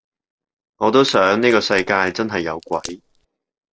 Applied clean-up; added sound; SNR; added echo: neural separator model SepFormer DNS4.